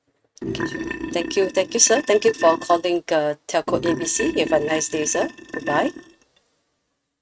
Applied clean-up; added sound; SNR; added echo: neural mask model RNNoise.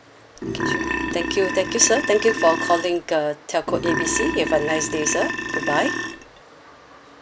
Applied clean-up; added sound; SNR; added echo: none; Burping, eructation; 3 dB; none.